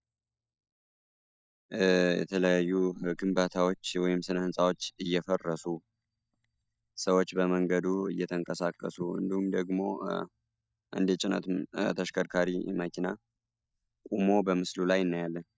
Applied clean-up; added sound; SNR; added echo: neural mask model DeepFilterNet 3.